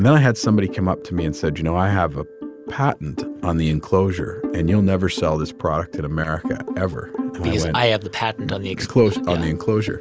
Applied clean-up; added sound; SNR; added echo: none; none; none; none.